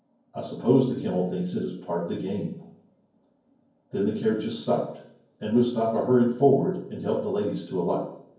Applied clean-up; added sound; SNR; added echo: none; none; none; reverberation time 0.9 s.